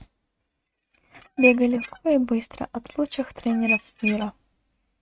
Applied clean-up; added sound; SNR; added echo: neural mask model RNNoise.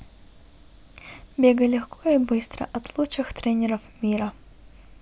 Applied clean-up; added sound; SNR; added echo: none; none; none; none.